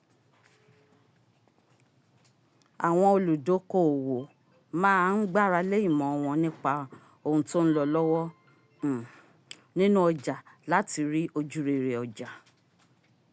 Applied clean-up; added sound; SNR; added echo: none; none; none; none.